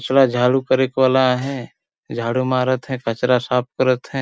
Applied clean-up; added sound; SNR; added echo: none; none; none; none.